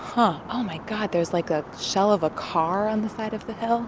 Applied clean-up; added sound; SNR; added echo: none; none; none; none.